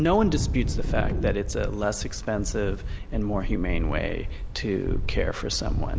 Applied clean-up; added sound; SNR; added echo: none; Wind; 0 dB; none.